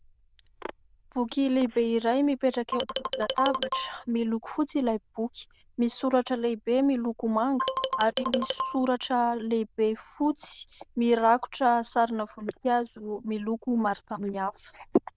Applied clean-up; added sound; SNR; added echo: neural diffusion model UNIVERSE++.